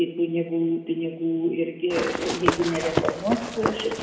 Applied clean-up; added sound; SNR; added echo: none; Run; 2 dB; reverberation time 1.6 s.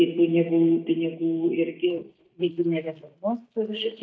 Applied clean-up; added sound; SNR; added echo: neural mask model DeepFilterNet 3.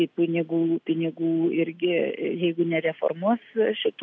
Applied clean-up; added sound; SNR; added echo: none; none; none; none.